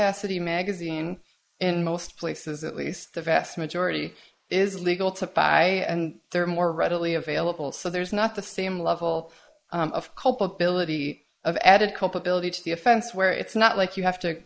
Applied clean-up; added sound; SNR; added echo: neural mask model Resemble Enhance denoiser.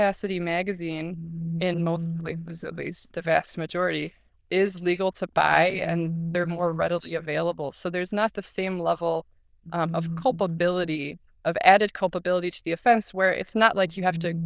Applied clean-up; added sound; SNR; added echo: neural diffusion model UNIVERSE++.